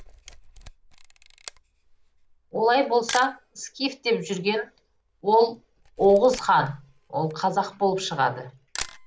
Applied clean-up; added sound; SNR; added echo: none; Camera; 18 dB; none.